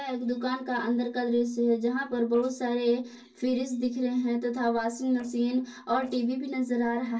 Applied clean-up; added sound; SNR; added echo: neural separator model SepFormer DNS4.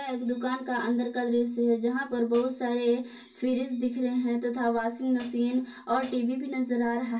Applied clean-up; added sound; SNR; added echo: none; Hi-hat; 17 dB; reverberation time 0.2 s.